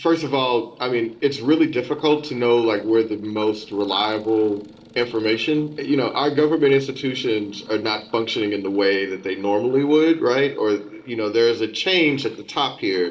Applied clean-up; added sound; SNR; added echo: neural separator model SepFormer DNS4.